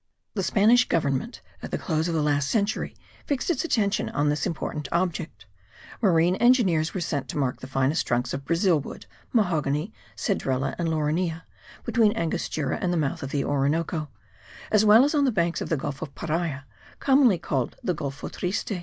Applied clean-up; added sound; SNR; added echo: none; none; none; none.